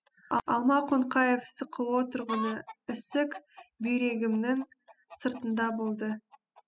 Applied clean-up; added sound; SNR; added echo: classical method spectral subtraction.